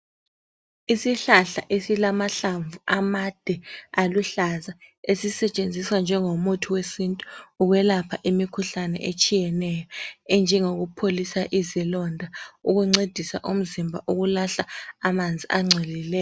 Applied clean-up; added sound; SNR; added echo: none; none; none; none.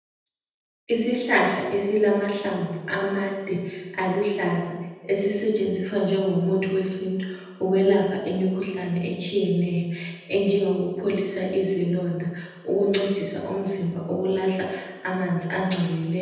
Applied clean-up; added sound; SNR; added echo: none; none; none; reverberation time 1.0 s.